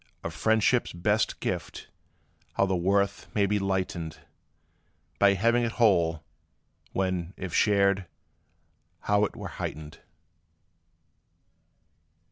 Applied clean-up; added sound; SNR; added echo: none; none; none; none.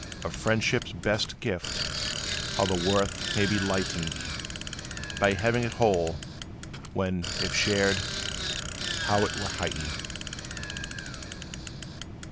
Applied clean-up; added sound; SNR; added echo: none; Bicycle; 4 dB; none.